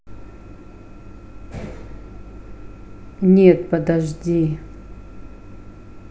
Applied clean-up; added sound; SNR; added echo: none; none; none; none.